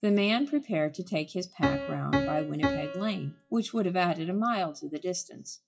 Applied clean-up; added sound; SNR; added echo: classical method WPE with log-MMSE.